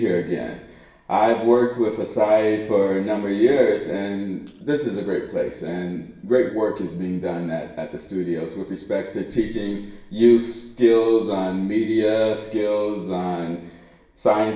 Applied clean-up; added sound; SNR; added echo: none; none; none; reverberation time 0.8 s.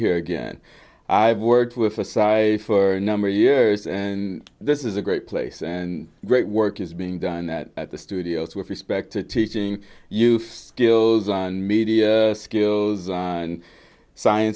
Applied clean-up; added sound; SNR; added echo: none; none; none; none.